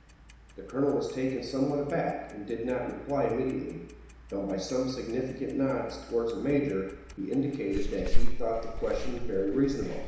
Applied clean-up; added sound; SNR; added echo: none; Clock; -1 dB; reverberation time 1.0 s.